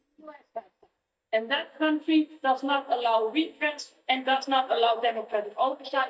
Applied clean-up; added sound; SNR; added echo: neural mask model DeepFilterNet 3.